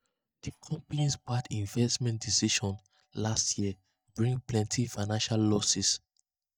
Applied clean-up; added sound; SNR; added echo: neural mask model DeepFilterNet 3.